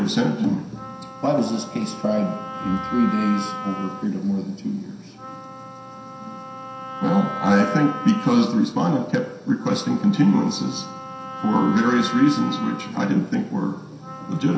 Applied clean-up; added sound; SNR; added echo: none; Wind instrument, woodwind instrument; 12 dB; reverberation time 0.7 s.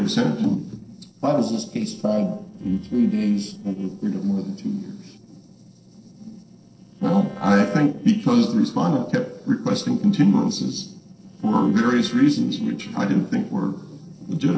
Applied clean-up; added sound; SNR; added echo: neural separator model SepFormer DNS4.